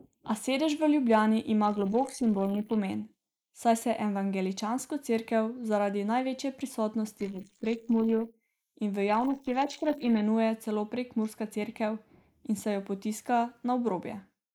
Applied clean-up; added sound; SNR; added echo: neural mask model Resemble Enhance denoiser.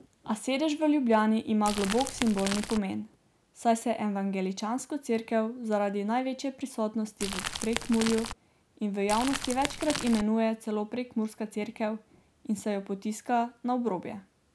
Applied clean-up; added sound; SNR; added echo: none; Crumpling, crinkling / Crackle; 6 dB; none.